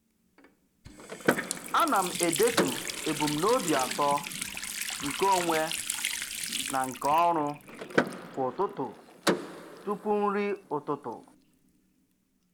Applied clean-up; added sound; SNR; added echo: none; Water tap, faucet + Door / Car; 4 dB; none.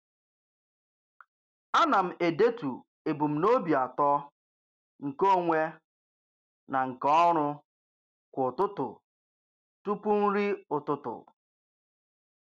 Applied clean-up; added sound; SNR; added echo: none; none; none; none.